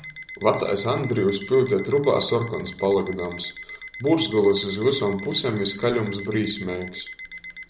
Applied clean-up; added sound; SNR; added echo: none; Alarm; 16 dB; none.